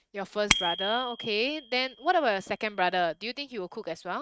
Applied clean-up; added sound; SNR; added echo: neural mask model RNNoise.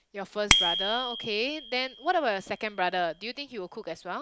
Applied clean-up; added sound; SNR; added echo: none; Bicycle bell; 2 dB; none.